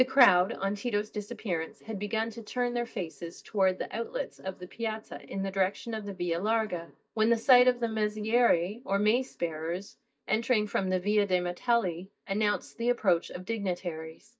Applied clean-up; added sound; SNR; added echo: neural mask model DeepFilterNet 3.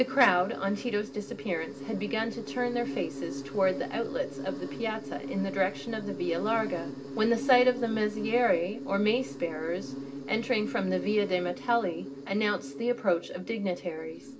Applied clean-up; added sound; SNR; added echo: none; Insect; 9 dB; reverberation time 0.4 s.